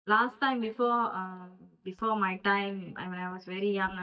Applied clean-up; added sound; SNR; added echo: neural mask model DeepFilterNet 3.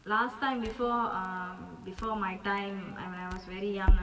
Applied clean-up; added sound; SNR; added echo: none; Crackle; 0 dB; reverberation time 1.8 s.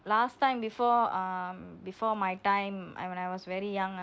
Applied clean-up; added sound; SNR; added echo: none; none; none; none.